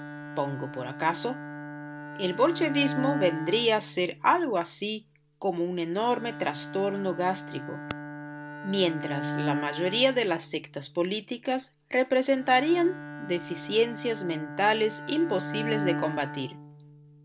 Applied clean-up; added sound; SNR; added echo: none; Bowed string instrument; 9 dB; none.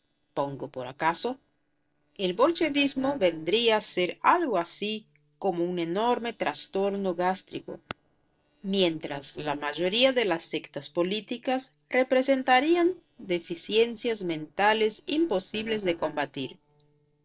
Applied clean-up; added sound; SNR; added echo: neural separator model SepFormer DNS4.